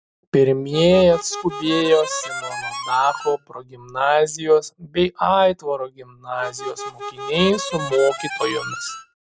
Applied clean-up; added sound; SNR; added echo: none; Harmonica; 10 dB; none.